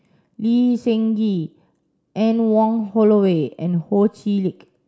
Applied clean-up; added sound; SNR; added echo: none; none; none; none.